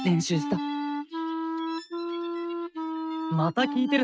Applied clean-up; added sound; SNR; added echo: neural mask model RNNoise.